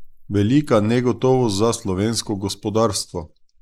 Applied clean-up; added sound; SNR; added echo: neural mask model Resemble Enhance denoiser.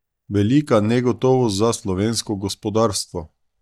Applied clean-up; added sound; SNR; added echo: neural mask model DeepFilterNet 3.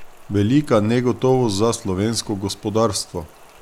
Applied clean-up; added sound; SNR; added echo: none; Rain; 19 dB; none.